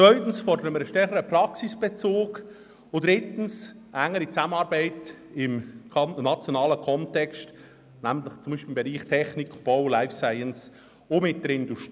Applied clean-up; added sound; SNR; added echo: none; none; none; none.